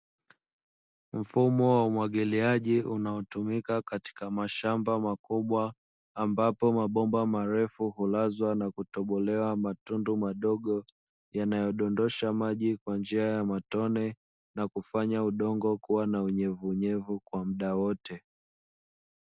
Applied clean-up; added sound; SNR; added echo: none; none; none; none.